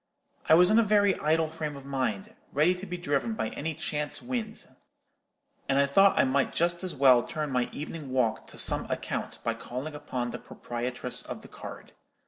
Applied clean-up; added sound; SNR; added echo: neural separator model SepFormer DNS4.